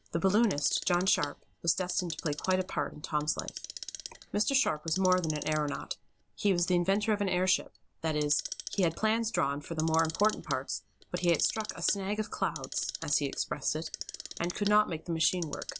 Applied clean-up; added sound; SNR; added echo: none; Clock; 13 dB; none.